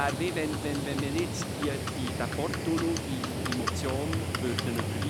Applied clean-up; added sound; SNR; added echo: none; Livestock, farm animals, working animals; -1 dB; none.